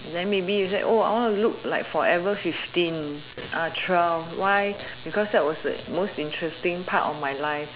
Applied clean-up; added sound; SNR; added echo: none; none; none; none.